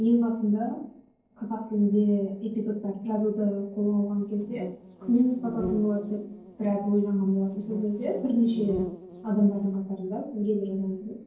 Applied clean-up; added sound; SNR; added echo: neural separator model SepFormer DNS4.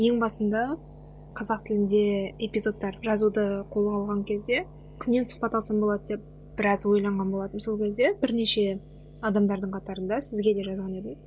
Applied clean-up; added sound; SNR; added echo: none; none; none; none.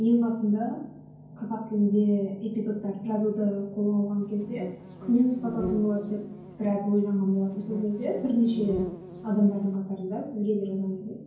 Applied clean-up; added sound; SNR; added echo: none; Insect; 11 dB; reverberation time 0.9 s.